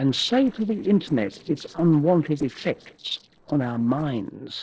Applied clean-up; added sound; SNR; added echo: neural separator model SepFormer DNS4.